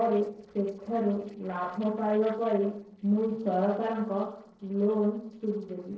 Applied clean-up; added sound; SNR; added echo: neural separator model SepFormer DNS4.